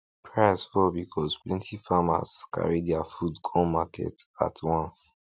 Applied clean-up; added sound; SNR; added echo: none; none; none; none.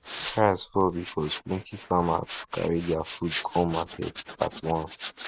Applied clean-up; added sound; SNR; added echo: neural mask model RNNoise.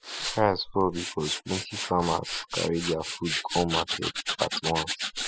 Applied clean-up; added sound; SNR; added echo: classical method spectral subtraction.